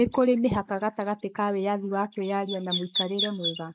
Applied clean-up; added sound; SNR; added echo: neural mask model Resemble Enhance denoiser.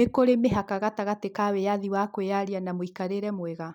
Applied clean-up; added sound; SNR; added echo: none; none; none; none.